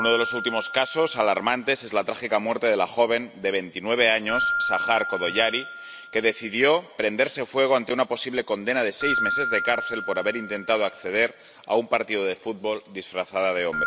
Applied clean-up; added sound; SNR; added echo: none; Keyboard (musical); 8 dB; none.